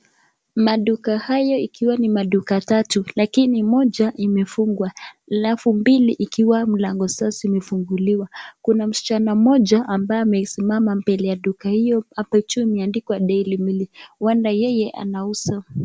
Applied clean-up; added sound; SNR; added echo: none; none; none; none.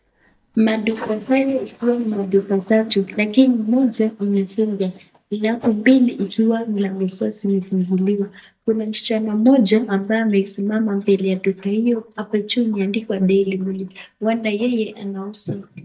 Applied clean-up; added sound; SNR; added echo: neural mask model DeepFilterNet 3.